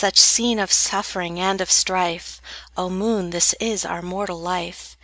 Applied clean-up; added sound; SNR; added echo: none; none; none; none.